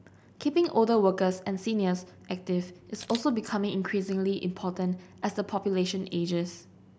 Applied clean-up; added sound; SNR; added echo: none; Camera; 18 dB; none.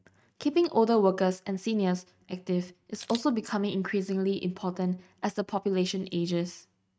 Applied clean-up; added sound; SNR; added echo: neural mask model RNNoise.